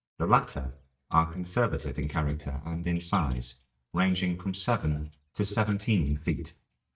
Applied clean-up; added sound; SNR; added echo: neural mask model DeepFilterNet 3.